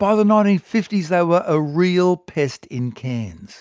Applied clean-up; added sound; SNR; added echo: none; none; none; none.